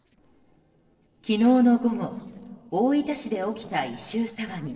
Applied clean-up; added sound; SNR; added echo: neural separator model SepFormer DNS4.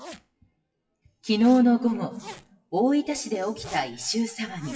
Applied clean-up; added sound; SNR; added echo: classical method WPE with log-MMSE.